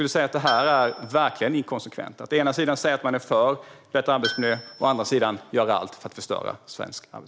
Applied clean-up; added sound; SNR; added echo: none; Tools; 15 dB; none.